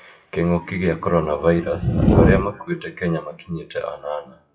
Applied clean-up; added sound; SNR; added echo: classical method WPE with log-MMSE.